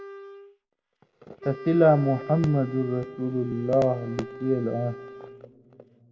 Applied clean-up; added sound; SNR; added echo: none; Wind instrument, woodwind instrument; 15 dB; reverberation time 2.5 s.